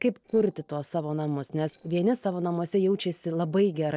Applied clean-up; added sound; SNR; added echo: neural separator model SepFormer DNS4.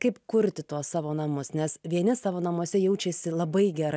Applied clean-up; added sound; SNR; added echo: none; none; none; none.